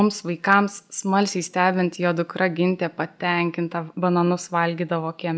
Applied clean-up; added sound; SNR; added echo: none; none; none; none.